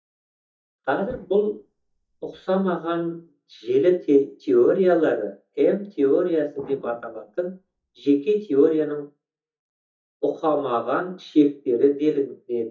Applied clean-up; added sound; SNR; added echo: neural mask model DeepFilterNet 3.